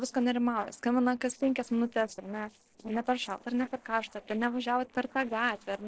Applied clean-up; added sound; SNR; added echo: neural separator model SepFormer DNS4.